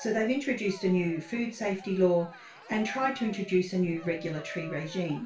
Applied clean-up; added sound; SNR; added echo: none; Cheering; 18 dB; reverberation time 0.3 s.